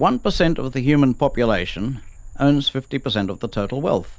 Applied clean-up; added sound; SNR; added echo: none; Frog; 12 dB; none.